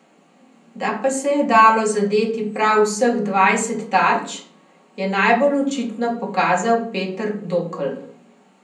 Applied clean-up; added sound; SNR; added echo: none; none; none; reverberation time 0.6 s.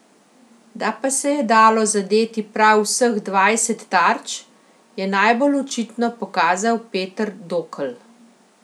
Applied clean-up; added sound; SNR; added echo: none; none; none; none.